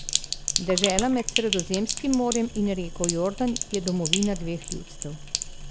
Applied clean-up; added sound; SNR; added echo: none; Sink (filling or washing); 3 dB; none.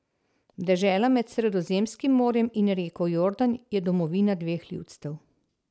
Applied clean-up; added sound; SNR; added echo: none; none; none; none.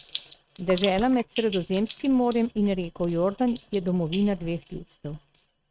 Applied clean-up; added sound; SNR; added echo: neural mask model RNNoise.